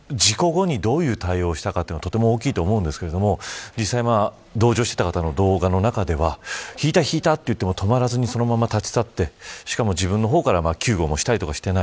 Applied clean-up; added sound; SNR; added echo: none; none; none; none.